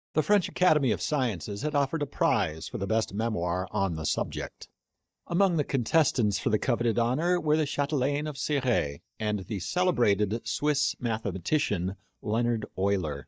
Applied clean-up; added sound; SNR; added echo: neural mask model DeepFilterNet 3.